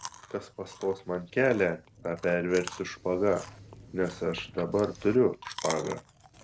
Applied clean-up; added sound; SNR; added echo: none; Chewing, mastication; 16 dB; none.